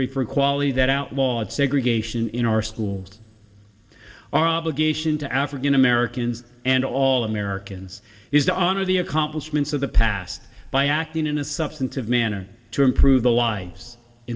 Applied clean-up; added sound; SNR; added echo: none; none; none; reverberation time 1.0 s.